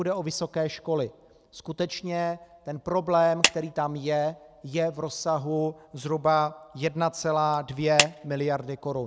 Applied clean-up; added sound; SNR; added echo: none; Clapping; 2 dB; none.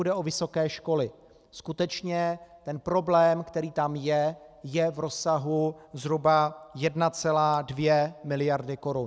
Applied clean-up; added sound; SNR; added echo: none; none; none; none.